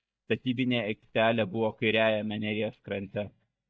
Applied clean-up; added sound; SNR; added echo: neural mask model DeepFilterNet 3.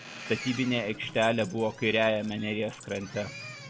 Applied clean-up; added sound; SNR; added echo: none; Keys jangling + Boat, Water vehicle; 14 dB; none.